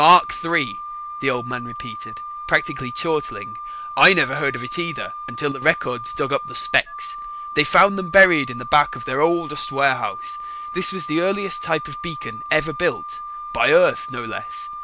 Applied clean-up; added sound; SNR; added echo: none; Wind instrument, woodwind instrument; 11 dB; none.